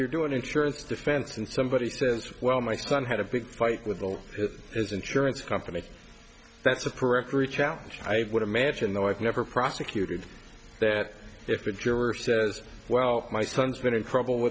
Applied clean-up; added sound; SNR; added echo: none; none; none; none.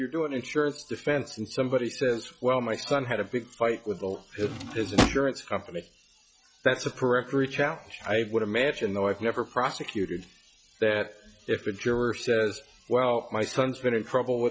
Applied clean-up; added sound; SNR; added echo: classical method log-MMSE.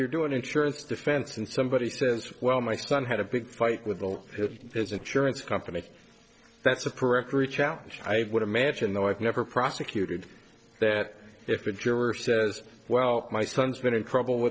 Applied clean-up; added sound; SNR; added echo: neural separator model SepFormer DNS4.